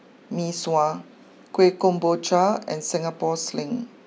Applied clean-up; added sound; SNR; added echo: none; none; none; none.